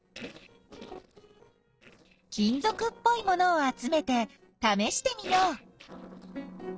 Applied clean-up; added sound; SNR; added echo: neural separator model SepFormer DNS4.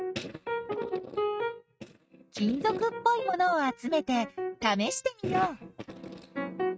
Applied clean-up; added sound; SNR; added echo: neural mask model RNNoise.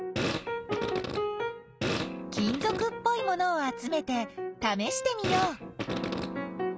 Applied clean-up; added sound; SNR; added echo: none; Fart; 4 dB; none.